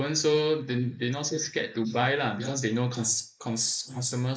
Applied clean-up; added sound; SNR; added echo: neural mask model Resemble Enhance denoiser.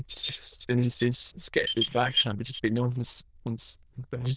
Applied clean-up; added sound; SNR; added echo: neural diffusion model UNIVERSE++.